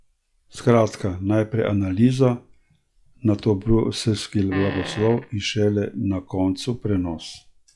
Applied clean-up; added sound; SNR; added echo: classical method log-MMSE.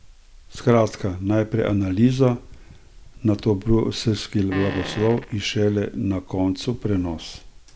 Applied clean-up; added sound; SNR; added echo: none; Fart; 11 dB; none.